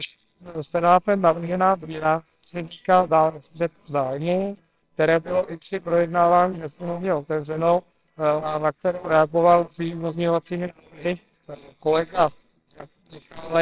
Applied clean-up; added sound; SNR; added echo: neural separator model SepFormer WHAMR!.